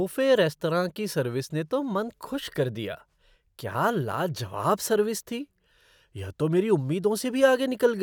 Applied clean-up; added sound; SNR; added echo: none; none; none; none.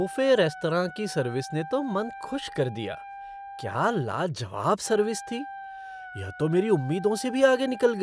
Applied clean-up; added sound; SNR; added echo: none; Wind instrument, woodwind instrument; 14 dB; none.